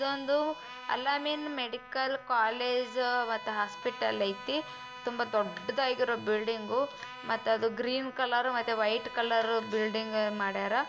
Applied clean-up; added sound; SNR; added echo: none; Bowed string instrument + Trumpet; 14 dB; none.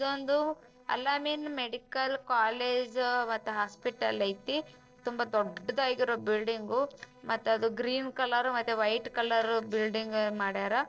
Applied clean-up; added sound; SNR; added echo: neural separator model SepFormer DNS4.